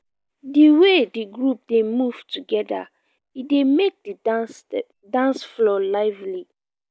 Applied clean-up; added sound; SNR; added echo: none; none; none; none.